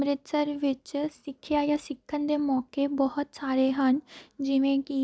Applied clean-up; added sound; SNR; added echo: none; none; none; none.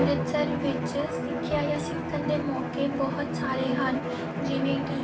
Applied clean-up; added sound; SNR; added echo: none; Bowed string instrument; 0 dB; reverberation time 0.2 s.